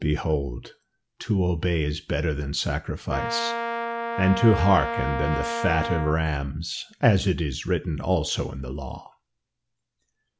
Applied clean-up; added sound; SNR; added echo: none; Brass instrument; 4 dB; none.